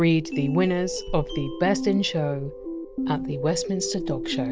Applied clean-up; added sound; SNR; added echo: none; none; none; none.